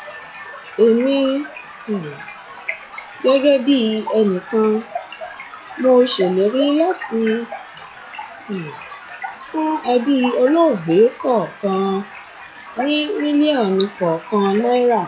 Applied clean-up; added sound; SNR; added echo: classical method log-MMSE.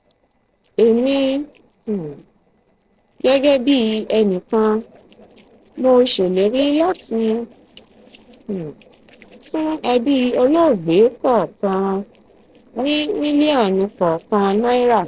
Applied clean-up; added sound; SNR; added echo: neural separator model SepFormer DNS4.